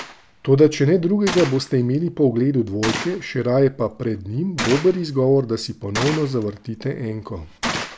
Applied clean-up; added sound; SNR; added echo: none; Gunshot, gunfire; 12 dB; none.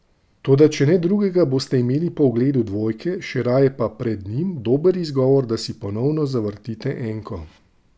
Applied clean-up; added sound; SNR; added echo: none; none; none; none.